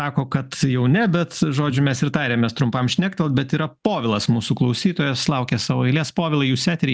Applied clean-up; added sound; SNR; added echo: none; none; none; none.